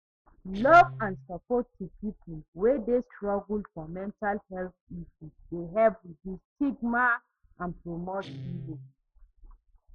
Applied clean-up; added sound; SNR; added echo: classical method Wiener filter.